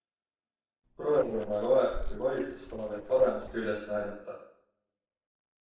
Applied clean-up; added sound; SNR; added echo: neural separator model SepFormer DNS4.